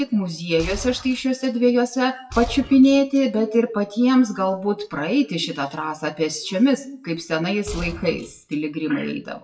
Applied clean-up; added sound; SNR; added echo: classical method WPE with log-MMSE.